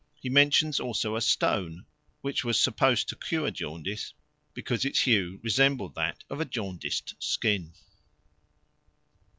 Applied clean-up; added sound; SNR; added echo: none; none; none; none.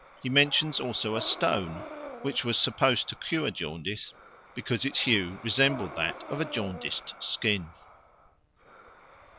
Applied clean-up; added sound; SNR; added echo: none; Breathing; 14 dB; none.